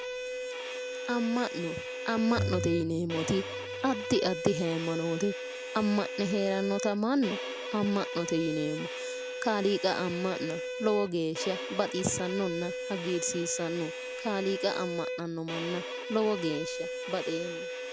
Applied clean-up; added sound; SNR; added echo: none; Bowed string instrument + Bowed string instrument; 5 dB; none.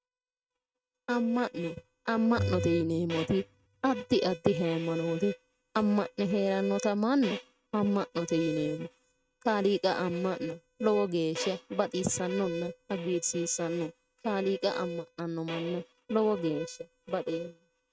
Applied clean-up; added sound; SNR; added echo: neural mask model RNNoise.